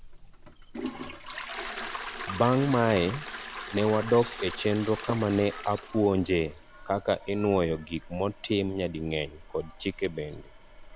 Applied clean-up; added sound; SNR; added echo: none; Toilet flush; 12 dB; none.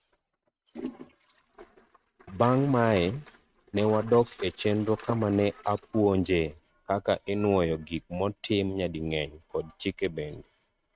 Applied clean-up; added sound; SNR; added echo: neural mask model RNNoise.